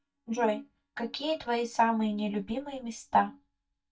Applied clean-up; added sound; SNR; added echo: neural mask model DeepFilterNet 3.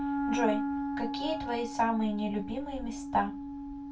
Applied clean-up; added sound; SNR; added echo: none; Wind instrument, woodwind instrument; 2 dB; reverberation time 0.2 s.